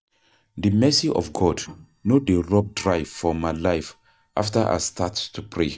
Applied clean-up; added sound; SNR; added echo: neural mask model DeepFilterNet 3.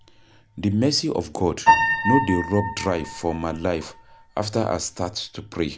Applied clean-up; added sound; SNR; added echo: none; Piano; 2 dB; none.